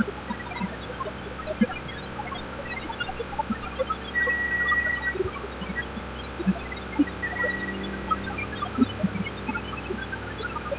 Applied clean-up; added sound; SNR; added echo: classical method spectral subtraction.